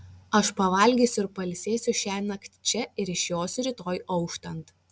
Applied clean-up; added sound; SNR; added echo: none; none; none; none.